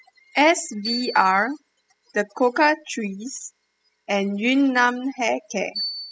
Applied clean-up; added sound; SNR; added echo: classical method spectral subtraction.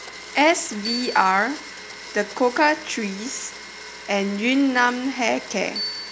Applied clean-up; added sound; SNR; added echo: none; Bicycle bell + Domestic sounds, home sounds; 12 dB; none.